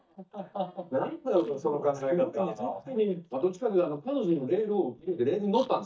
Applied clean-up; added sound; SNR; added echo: neural mask model DeepFilterNet 3.